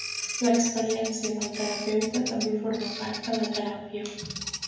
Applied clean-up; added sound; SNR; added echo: none; Bird vocalization, bird call, bird song; 8 dB; reverberation time 0.9 s.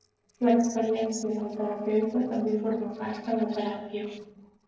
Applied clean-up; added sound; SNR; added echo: neural separator model SepFormer DNS4.